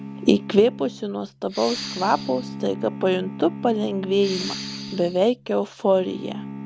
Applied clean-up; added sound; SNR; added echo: none; Bowed string instrument + Respiratory sounds; 11 dB; none.